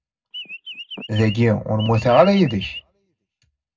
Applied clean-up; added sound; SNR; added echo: none; Chirp, tweet; 15 dB; reverberation time 0.3 s.